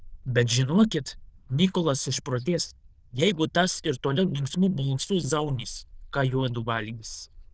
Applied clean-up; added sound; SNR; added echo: neural diffusion model UNIVERSE++.